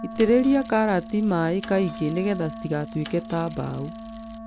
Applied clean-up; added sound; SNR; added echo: none; Mechanisms / Bicycle + Wind instrument, woodwind instrument; 12 dB; none.